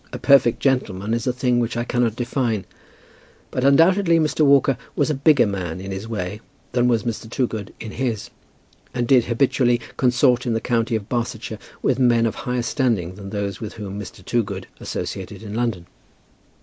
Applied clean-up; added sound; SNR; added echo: none; none; none; none.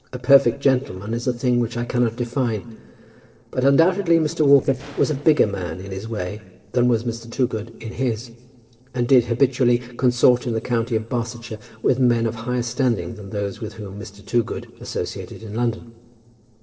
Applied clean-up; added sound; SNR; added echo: neural separator model SepFormer DNS4.